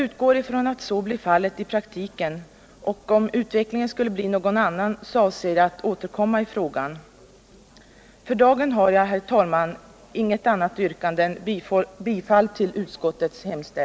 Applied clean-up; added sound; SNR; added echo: none; none; none; none.